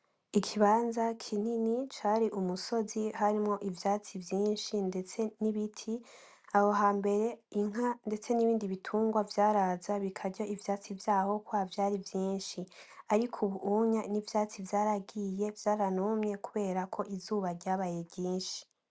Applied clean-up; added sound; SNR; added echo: none; none; none; none.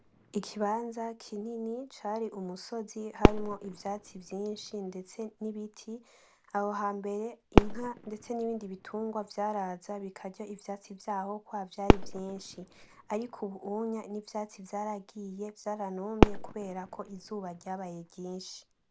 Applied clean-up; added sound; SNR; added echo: none; Fireworks; -4 dB; none.